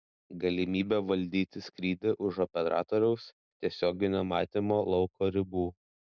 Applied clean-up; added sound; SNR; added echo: none; none; none; none.